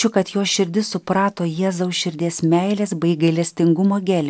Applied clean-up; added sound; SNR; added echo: none; none; none; none.